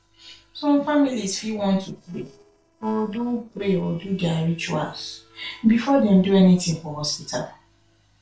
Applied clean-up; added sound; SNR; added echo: neural separator model SepFormer DNS4.